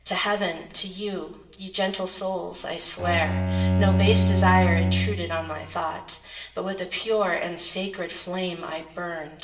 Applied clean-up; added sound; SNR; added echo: none; Bowed string instrument; -3 dB; reverberation time 0.7 s.